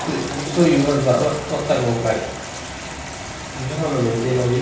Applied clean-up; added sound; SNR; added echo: none; Toilet flush; 12 dB; reverberation time 0.9 s.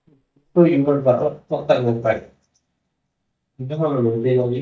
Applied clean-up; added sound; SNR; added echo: neural mask model DeepFilterNet 3.